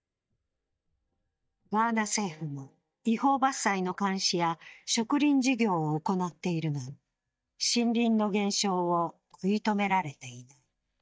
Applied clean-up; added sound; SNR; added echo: neural mask model DeepFilterNet 3.